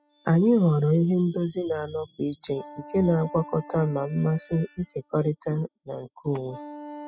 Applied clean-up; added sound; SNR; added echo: classical method spectral subtraction.